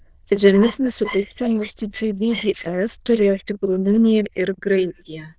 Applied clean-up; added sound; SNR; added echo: neural diffusion model UNIVERSE++.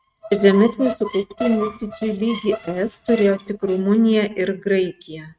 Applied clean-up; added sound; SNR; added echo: neural mask model RNNoise.